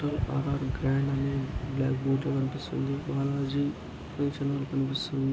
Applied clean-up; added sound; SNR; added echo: none; none; none; none.